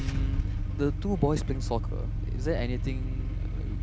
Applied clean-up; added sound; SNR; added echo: none; Engine starting / Car; -3 dB; none.